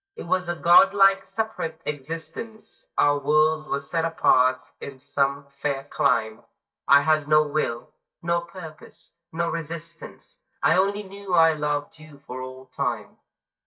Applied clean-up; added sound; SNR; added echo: neural mask model DeepFilterNet 3.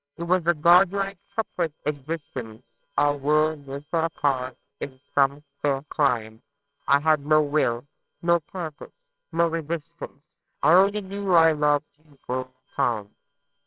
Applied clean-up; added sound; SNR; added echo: neural separator model SepFormer WHAMR!.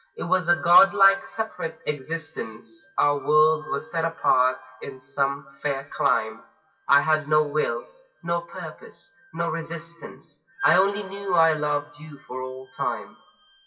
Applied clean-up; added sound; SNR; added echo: classical method WPE with log-MMSE.